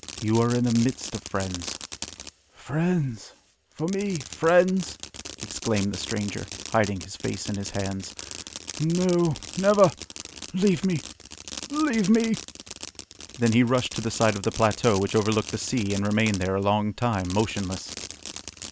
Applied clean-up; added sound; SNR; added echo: none; Fireworks; 13 dB; none.